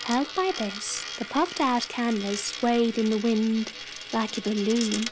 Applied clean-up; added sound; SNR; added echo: none; Coin (dropping); 11 dB; none.